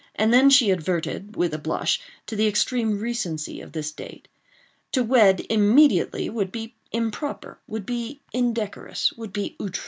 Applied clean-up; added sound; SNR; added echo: none; none; none; none.